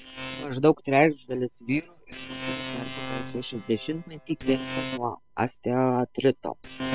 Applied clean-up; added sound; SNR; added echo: neural separator model SepFormer WHAM!.